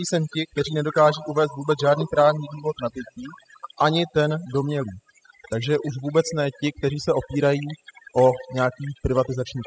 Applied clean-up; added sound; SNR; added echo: classical method spectral subtraction.